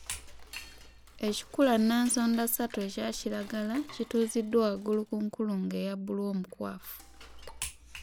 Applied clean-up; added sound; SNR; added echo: none; Cutlery, silverware / Dishes, pots, and pans; 19 dB; none.